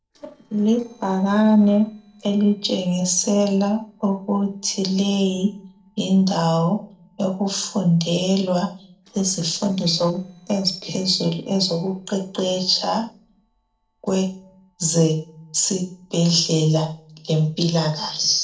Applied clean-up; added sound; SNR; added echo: neural separator model SepFormer DNS4.